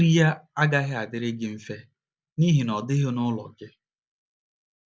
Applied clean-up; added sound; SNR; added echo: none; none; none; none.